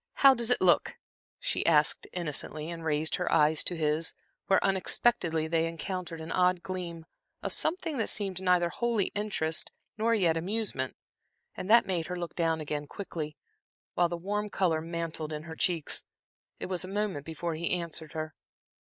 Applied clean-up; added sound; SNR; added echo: neural mask model Resemble Enhance denoiser.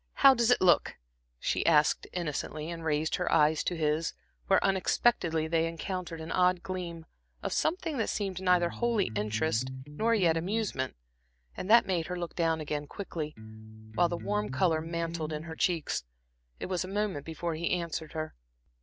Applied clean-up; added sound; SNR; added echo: none; Electric guitar; 9 dB; none.